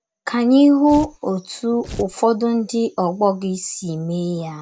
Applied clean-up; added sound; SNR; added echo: none; Tearing; 14 dB; none.